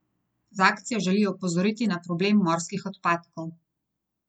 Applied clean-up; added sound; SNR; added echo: none; none; none; none.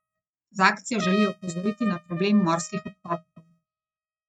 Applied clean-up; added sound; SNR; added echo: neural mask model RNNoise.